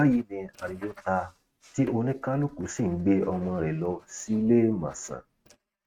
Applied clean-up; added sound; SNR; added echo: neural mask model RNNoise.